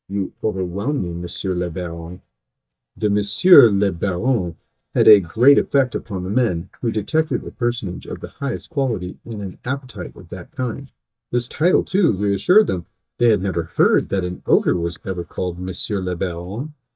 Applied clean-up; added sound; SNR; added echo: neural mask model DeepFilterNet 3.